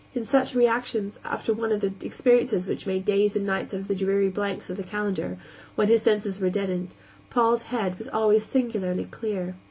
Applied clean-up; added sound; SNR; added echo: none; none; none; none.